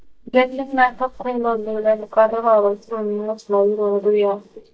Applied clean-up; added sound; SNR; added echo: neural mask model DeepFilterNet 3.